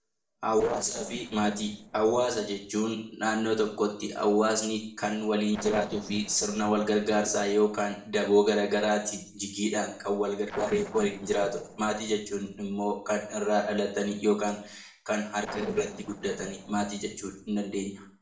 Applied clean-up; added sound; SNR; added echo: neural separator model SepFormer DNS4.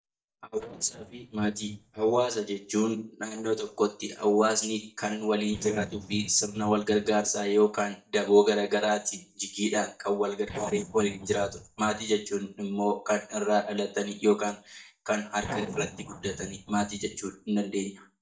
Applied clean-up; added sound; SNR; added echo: neural mask model DeepFilterNet 3.